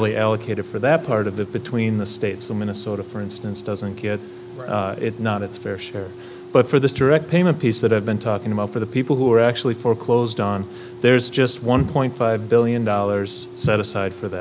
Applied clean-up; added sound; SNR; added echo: none; none; none; none.